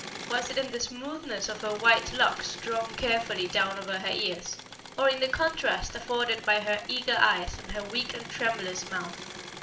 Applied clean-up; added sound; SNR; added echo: none; Engine / Mechanisms; 13 dB; reverberation time 0.4 s.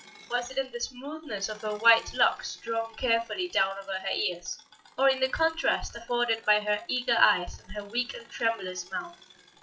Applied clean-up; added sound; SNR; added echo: classical method WPE with log-MMSE.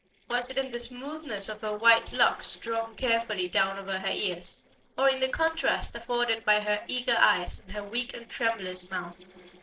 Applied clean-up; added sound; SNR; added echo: neural separator model SepFormer DNS4.